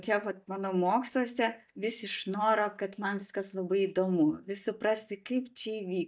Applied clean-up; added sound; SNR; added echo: neural mask model DeepFilterNet 3.